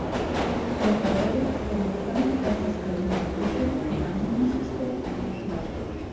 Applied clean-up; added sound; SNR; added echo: none; Subway, metro, underground; -1 dB; reverberation time 0.9 s.